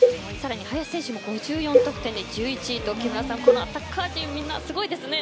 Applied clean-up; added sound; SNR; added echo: none; Cowbell; -2 dB; none.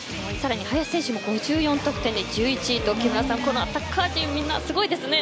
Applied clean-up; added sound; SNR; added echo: none; none; none; none.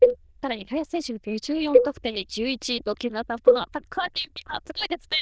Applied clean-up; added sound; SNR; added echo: neural diffusion model UNIVERSE++.